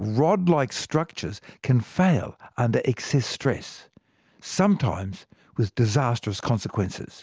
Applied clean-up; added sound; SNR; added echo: none; none; none; none.